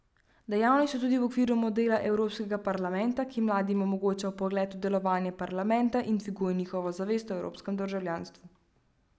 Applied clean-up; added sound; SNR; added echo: none; none; none; none.